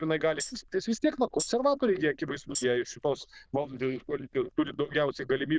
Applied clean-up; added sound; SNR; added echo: neural diffusion model UNIVERSE++.